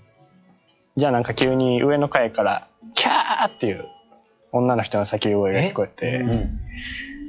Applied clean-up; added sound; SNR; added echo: classical method log-MMSE.